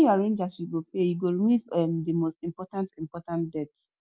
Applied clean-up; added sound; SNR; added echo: none; none; none; none.